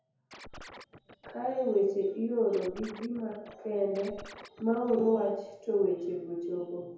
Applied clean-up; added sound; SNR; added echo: none; Scratching (performance technique); 18 dB; reverberation time 0.9 s.